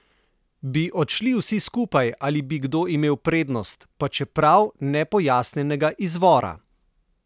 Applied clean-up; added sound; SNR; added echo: none; none; none; none.